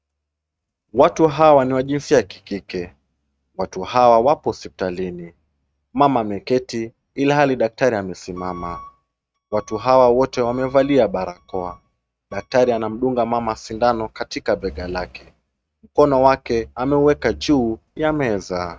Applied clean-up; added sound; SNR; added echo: neural mask model RNNoise.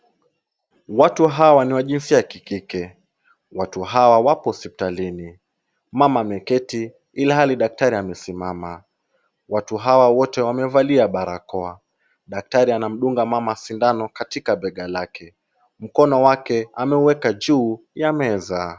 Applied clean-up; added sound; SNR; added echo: none; none; none; none.